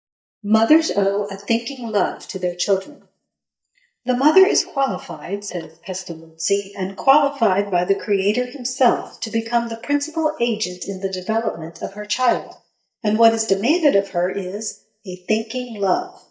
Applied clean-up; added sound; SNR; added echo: neural mask model DeepFilterNet 3.